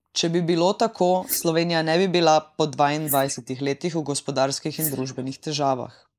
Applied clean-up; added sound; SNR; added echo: neural mask model Resemble Enhance denoiser.